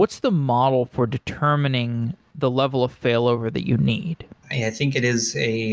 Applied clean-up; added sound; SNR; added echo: none; none; none; none.